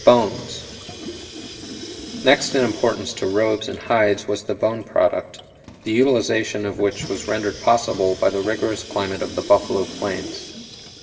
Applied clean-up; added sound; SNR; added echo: none; Sink (filling or washing) / Water tap, faucet; 14 dB; reverberation time 3.0 s.